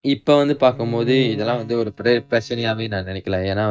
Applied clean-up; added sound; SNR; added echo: neural mask model DeepFilterNet 3.